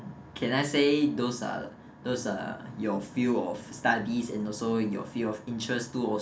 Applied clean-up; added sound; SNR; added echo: none; none; none; none.